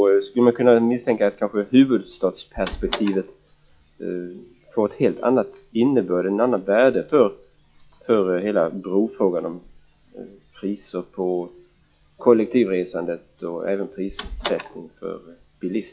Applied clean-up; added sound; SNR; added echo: classical method log-MMSE.